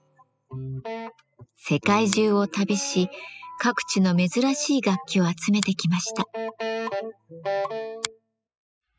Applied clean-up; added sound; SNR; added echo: classical method spectral subtraction.